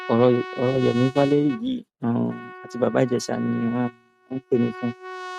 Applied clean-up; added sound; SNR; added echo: neural mask model RNNoise.